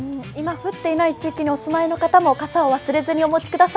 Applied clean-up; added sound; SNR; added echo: none; none; none; none.